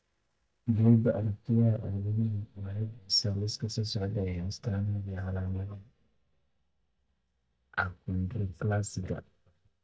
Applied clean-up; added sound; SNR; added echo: neural mask model DeepFilterNet 3.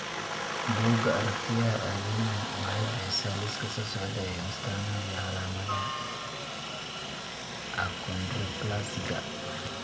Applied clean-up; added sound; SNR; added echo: none; Aircraft; 2 dB; reverberation time 1.5 s.